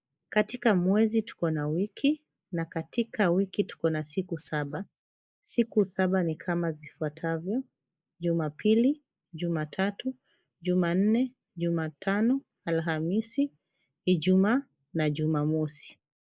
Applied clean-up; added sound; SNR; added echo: neural mask model Resemble Enhance denoiser.